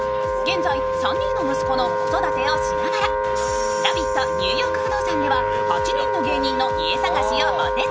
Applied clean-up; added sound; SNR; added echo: none; Wind instrument, woodwind instrument; -4 dB; none.